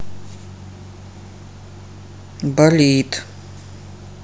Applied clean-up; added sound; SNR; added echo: none; none; none; none.